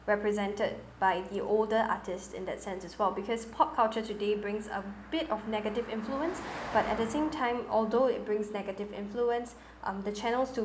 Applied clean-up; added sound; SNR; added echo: none; Car passing by; 16 dB; none.